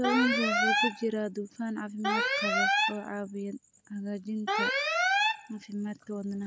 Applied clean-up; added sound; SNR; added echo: none; Alarm; -4 dB; none.